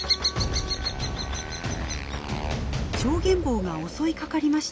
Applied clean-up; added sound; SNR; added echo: none; Motorcycle; 14 dB; none.